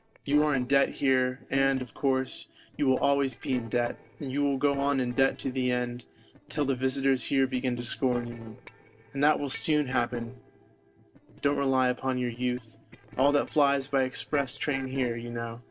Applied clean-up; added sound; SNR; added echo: neural separator model SepFormer DNS4.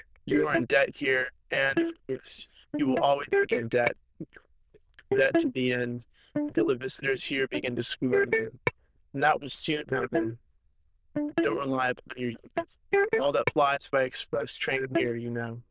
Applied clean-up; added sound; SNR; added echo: neural diffusion model UNIVERSE++.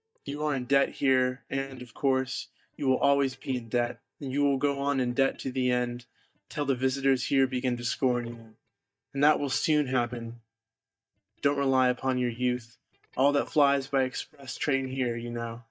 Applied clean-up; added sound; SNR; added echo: neural mask model DeepFilterNet 3.